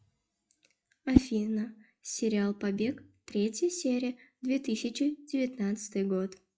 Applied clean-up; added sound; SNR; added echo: classical method log-MMSE.